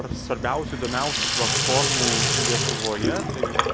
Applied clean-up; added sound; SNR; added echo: none; Sink (filling or washing); -4 dB; none.